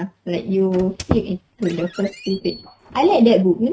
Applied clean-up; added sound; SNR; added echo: neural mask model RNNoise.